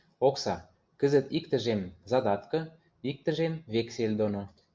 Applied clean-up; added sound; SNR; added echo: none; none; none; none.